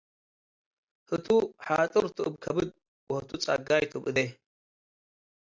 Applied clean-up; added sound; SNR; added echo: none; none; none; none.